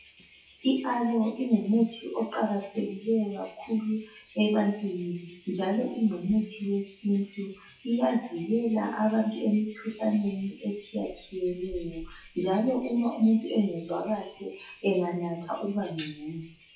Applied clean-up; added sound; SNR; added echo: classical method WPE with log-MMSE.